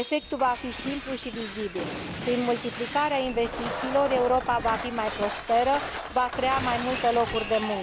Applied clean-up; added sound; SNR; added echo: none; Shatter; 7 dB; none.